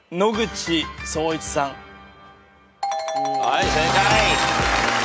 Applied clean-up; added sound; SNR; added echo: none; none; none; none.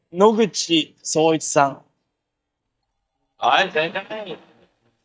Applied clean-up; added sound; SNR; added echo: neural mask model DeepFilterNet 3.